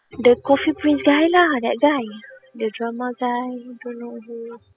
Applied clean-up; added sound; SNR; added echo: classical method spectral subtraction.